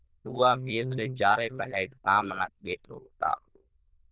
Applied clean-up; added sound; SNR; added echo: neural diffusion model UNIVERSE++.